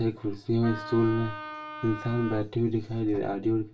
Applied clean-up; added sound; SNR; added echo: none; Wind instrument, woodwind instrument; 12 dB; reverberation time 0.2 s.